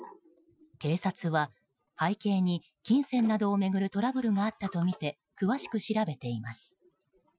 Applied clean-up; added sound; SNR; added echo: classical method Wiener filter.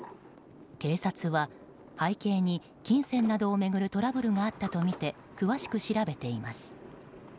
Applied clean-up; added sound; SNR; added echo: none; Sliding door; 20 dB; none.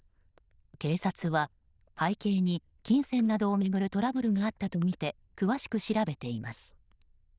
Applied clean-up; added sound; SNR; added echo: neural diffusion model UNIVERSE++.